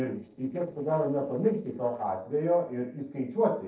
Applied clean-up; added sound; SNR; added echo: neural separator model SepFormer DNS4.